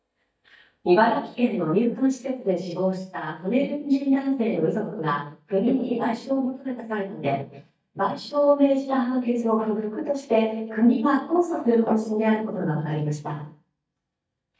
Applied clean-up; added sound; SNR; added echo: neural mask model DeepFilterNet 3.